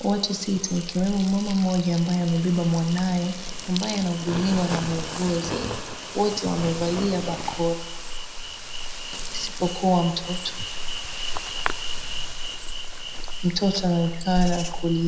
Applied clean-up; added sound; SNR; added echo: none; Insect; 5 dB; reverberation time 0.7 s.